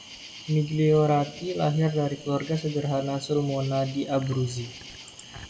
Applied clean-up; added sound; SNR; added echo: none; Cricket; 18 dB; reverberation time 0.8 s.